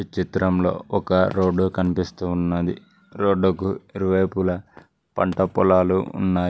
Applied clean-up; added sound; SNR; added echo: none; none; none; none.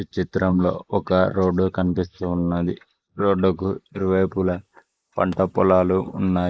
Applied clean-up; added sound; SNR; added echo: neural mask model Resemble Enhance denoiser.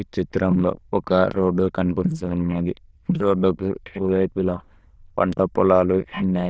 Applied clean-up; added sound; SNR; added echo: neural diffusion model UNIVERSE++.